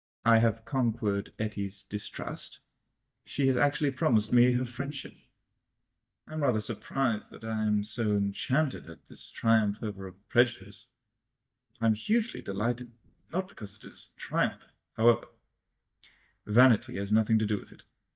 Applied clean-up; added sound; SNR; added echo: neural mask model DeepFilterNet 3.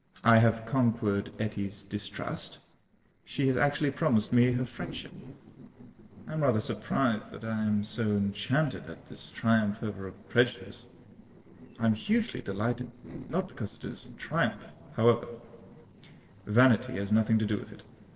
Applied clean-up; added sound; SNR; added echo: neural separator model SepFormer DNS4.